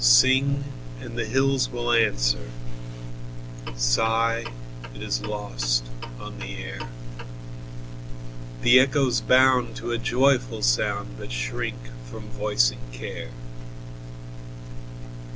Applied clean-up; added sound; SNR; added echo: none; Clock; 17 dB; none.